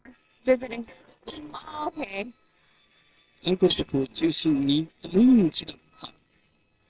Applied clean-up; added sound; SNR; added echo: neural separator model SepFormer WHAMR!.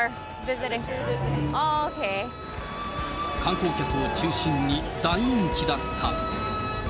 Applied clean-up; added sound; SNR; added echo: none; none; none; none.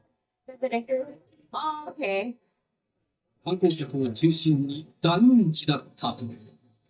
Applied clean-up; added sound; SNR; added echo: neural mask model DeepFilterNet 3.